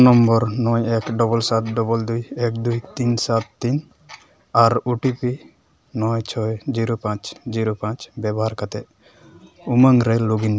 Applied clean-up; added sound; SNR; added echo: none; none; none; none.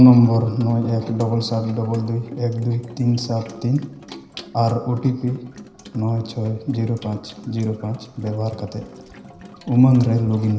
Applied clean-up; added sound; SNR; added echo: none; Sink (filling or washing) / Water tap, faucet; 18 dB; reverberation time 0.9 s.